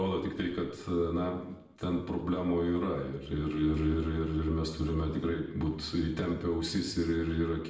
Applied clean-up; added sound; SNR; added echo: none; none; none; reverberation time 0.8 s.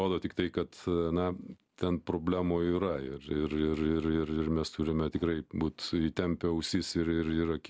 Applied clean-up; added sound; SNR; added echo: none; none; none; none.